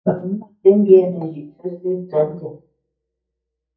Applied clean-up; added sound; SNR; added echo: neural mask model DeepFilterNet 3.